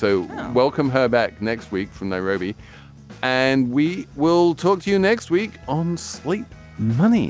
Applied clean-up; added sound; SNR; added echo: none; none; none; none.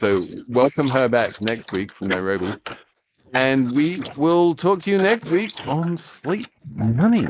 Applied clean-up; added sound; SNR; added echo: neural mask model Resemble Enhance denoiser.